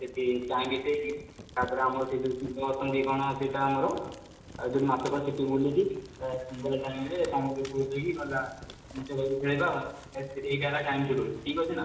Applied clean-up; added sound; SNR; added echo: none; Fire; 18 dB; reverberation time 1.0 s.